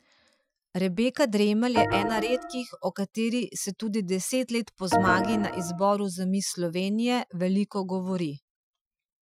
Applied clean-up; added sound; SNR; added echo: classical method Wiener filter.